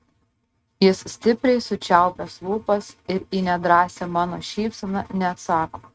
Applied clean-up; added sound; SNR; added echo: neural mask model RNNoise.